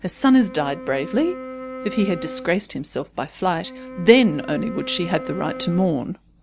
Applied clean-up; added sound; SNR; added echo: none; Wind instrument, woodwind instrument; 13 dB; none.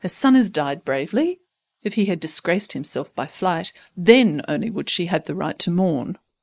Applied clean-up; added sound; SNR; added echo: neural mask model Resemble Enhance denoiser.